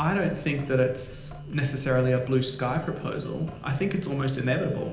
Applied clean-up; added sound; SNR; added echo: none; Drip / Sink (filling or washing); 20 dB; reverberation time 0.8 s.